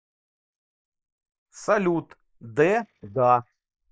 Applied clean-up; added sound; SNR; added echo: neural mask model Resemble Enhance denoiser.